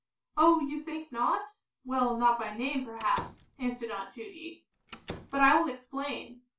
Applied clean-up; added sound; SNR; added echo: none; Slam; 16 dB; reverberation time 0.2 s.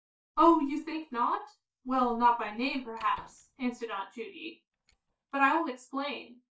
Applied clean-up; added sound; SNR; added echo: neural mask model DeepFilterNet 3.